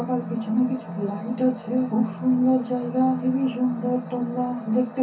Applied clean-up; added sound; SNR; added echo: none; none; none; reverberation time 0.3 s.